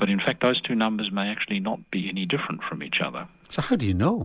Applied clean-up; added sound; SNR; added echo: none; none; none; none.